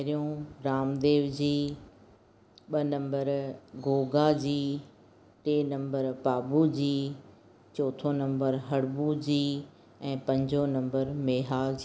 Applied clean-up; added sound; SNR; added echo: none; none; none; none.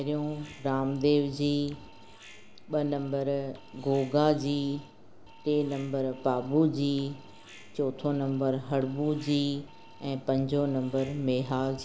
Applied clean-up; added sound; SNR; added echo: none; Alarm; 19 dB; none.